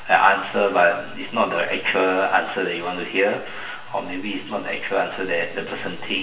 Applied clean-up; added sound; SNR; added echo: none; none; none; reverberation time 0.9 s.